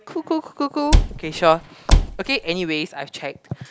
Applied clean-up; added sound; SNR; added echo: none; Cupboard open or close; -5 dB; none.